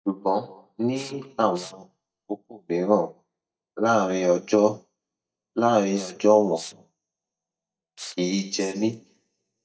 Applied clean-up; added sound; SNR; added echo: neural mask model DeepFilterNet 3.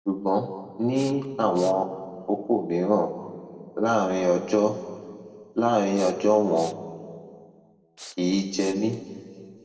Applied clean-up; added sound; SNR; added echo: neural separator model SepFormer DNS4.